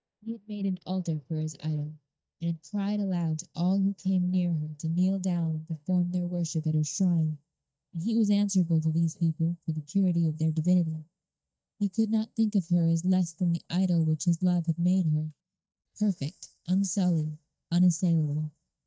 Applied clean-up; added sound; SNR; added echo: neural mask model DeepFilterNet 3.